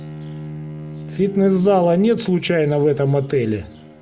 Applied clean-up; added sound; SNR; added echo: none; Bowed string instrument; 16 dB; none.